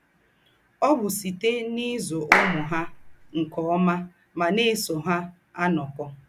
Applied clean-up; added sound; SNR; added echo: none; Clapping; -1 dB; none.